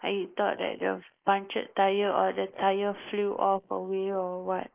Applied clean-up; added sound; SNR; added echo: neural mask model Resemble Enhance denoiser.